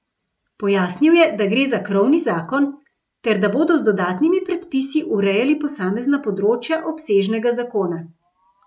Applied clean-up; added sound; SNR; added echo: none; none; none; none.